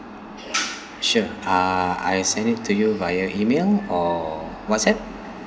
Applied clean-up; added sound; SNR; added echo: none; none; none; none.